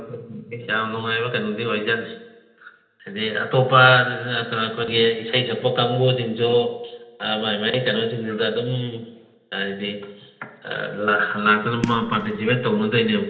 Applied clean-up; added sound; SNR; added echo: none; Fireworks; 12 dB; reverberation time 0.9 s.